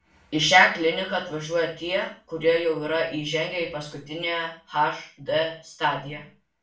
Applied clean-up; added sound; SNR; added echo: none; none; none; reverberation time 0.4 s.